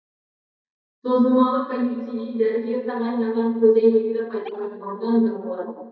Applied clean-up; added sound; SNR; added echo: neural mask model DeepFilterNet 3.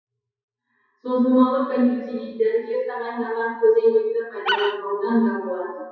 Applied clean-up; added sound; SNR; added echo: classical method WPE with log-MMSE.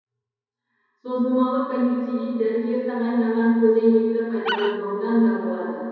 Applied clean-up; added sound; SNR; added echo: none; Animal; 8 dB; reverberation time 2.2 s.